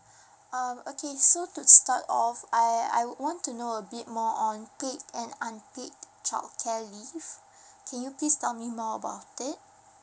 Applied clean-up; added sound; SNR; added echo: none; none; none; none.